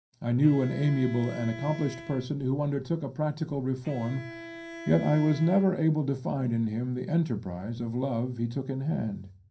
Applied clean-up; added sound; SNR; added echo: none; Bowed string instrument; 16 dB; reverberation time 0.3 s.